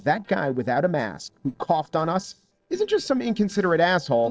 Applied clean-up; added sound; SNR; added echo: neural separator model SepFormer DNS4.